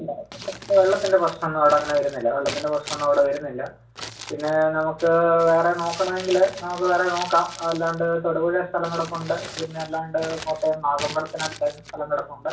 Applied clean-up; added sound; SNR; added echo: none; Crumpling, crinkling; 16 dB; reverberation time 0.3 s.